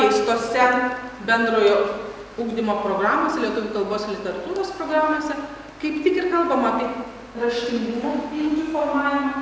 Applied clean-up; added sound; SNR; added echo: none; none; none; none.